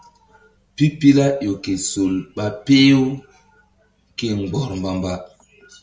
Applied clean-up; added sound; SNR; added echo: none; none; none; none.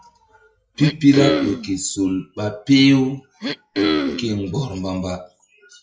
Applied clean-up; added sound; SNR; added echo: classical method log-MMSE.